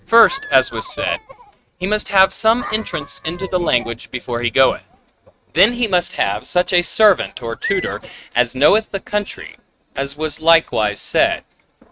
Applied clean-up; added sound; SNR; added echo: neural mask model RNNoise.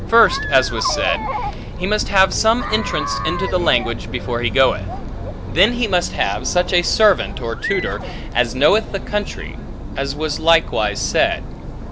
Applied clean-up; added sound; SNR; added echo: none; Chatter; 6 dB; none.